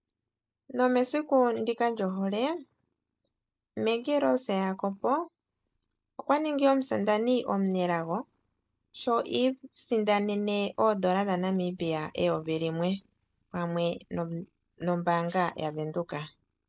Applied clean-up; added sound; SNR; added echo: neural mask model DeepFilterNet 3.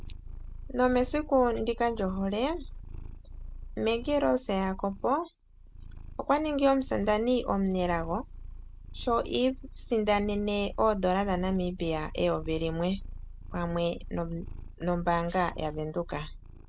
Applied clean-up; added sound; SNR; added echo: none; Purr; 11 dB; none.